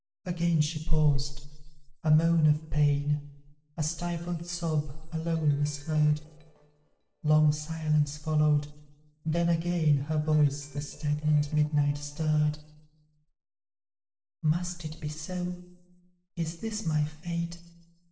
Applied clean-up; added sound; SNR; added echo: neural separator model SepFormer DNS4.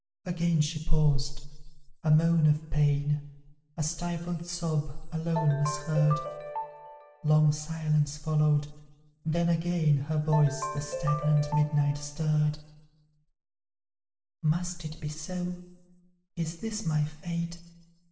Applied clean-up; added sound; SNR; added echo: none; Ringtone; 9 dB; reverberation time 1.0 s.